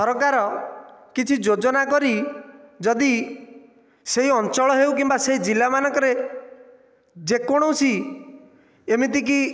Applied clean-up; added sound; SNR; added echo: none; none; none; none.